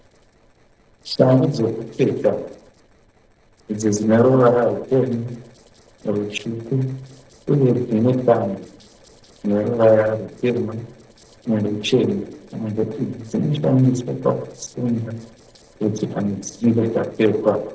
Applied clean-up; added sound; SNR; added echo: neural separator model SepFormer DNS4.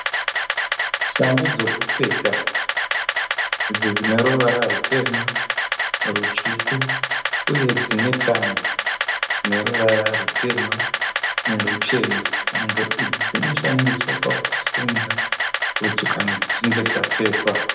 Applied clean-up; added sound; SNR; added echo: none; Camera; -3 dB; reverberation time 0.7 s.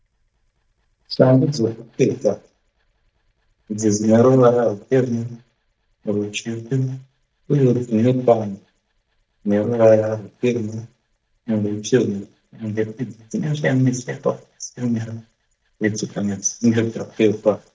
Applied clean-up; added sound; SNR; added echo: neural mask model DeepFilterNet 3.